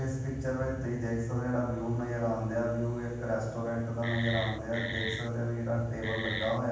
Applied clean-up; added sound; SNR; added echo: none; Wood; 5 dB; reverberation time 1.2 s.